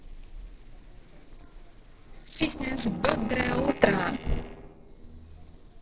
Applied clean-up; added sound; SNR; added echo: neural separator model SepFormer DNS4.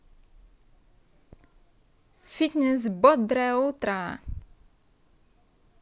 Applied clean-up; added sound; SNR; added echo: none; none; none; none.